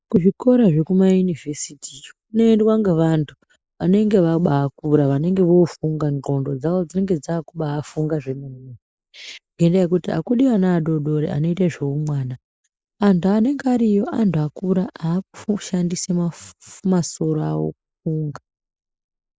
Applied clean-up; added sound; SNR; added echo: neural mask model Resemble Enhance denoiser.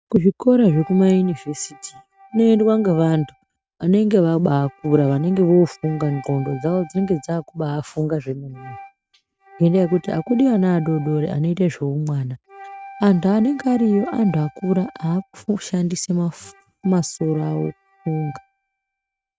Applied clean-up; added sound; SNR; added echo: neural mask model RNNoise.